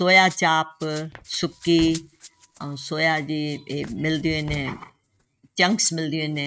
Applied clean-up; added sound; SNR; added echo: neural mask model RNNoise.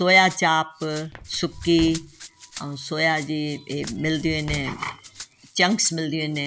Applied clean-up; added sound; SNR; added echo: none; Rattle (instrument) + Walk, footsteps; 16 dB; none.